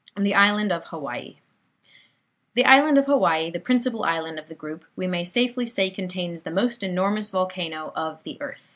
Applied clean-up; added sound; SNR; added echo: none; none; none; none.